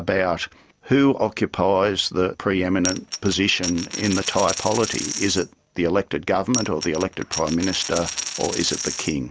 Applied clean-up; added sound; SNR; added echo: none; Coin (dropping); 8 dB; none.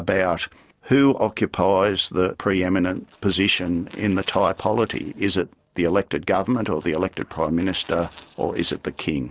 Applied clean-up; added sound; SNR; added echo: neural separator model SepFormer DNS4.